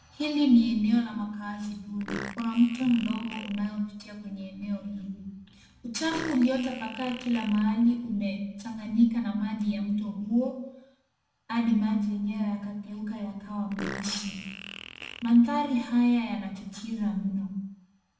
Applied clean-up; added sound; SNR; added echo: none; Fart; 16 dB; reverberation time 0.8 s.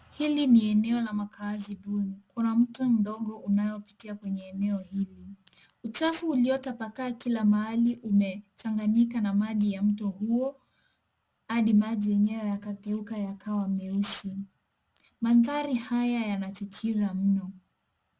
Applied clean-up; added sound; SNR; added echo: none; none; none; none.